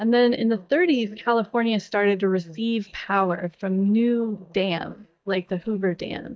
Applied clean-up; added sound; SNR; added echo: neural mask model DeepFilterNet 3.